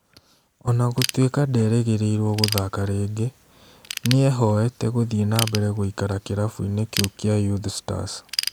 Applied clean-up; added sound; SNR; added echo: none; Ratchet, pawl / Tools; 11 dB; none.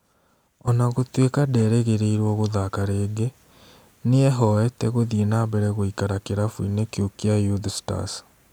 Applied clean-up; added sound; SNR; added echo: none; none; none; none.